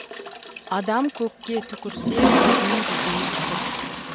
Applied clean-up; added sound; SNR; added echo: none; Toilet flush; -4 dB; none.